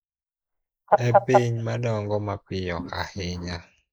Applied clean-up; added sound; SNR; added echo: neural mask model Resemble Enhance denoiser.